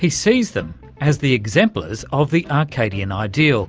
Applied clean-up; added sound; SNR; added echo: none; none; none; none.